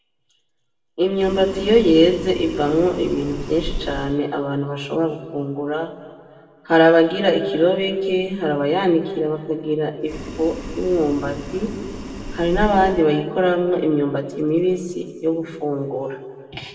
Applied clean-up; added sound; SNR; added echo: none; Boiling; 10 dB; reverberation time 1.7 s.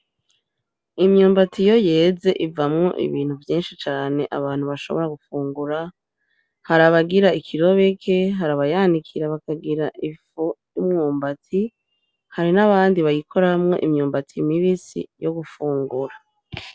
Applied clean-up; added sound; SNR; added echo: none; none; none; none.